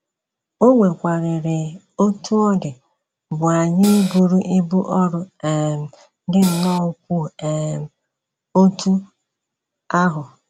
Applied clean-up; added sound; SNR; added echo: none; Cymbal; 10 dB; none.